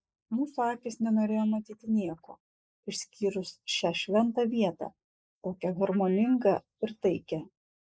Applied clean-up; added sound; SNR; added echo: neural mask model Resemble Enhance denoiser.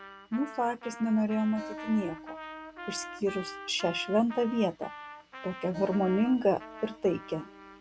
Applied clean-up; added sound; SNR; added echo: none; Acoustic guitar + Trumpet; 13 dB; none.